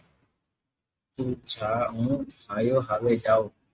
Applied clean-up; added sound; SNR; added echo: neural mask model RNNoise.